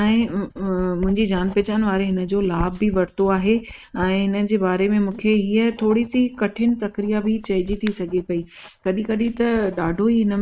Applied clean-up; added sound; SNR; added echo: neural mask model RNNoise.